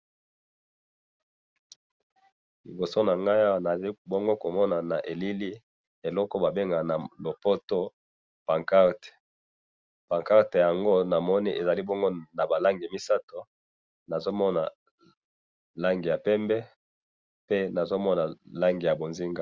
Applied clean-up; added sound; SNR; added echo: none; none; none; none.